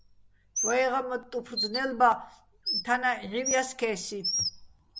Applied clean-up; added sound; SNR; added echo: none; Bird; 6 dB; none.